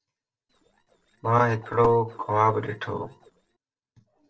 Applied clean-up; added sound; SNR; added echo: neural separator model SepFormer DNS4.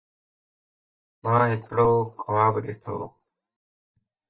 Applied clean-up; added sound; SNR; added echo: neural mask model DeepFilterNet 3.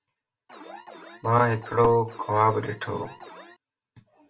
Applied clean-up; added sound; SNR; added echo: none; Alarm; 18 dB; reverberation time 0.2 s.